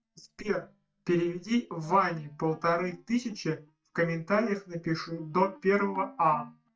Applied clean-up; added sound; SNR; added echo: neural mask model DeepFilterNet 3.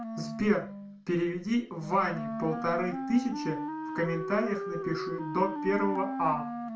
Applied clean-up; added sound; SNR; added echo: none; Wind instrument, woodwind instrument; 5 dB; reverberation time 0.3 s.